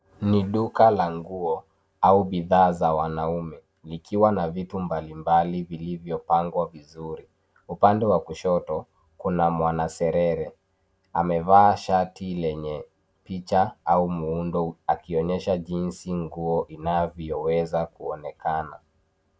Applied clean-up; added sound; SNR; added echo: none; none; none; none.